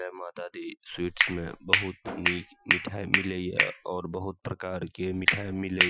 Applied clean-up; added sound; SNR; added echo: classical method Wiener filter.